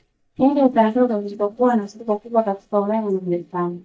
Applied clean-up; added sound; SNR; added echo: neural mask model DeepFilterNet 3.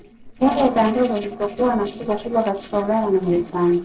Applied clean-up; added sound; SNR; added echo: neural separator model SepFormer DNS4.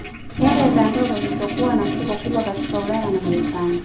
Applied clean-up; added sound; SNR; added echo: none; Toilet flush; 0 dB; reverberation time 0.4 s.